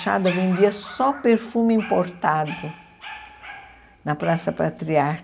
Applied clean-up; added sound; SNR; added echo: none; Dog; 17 dB; none.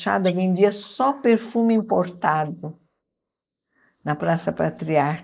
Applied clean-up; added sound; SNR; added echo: neural mask model Resemble Enhance denoiser.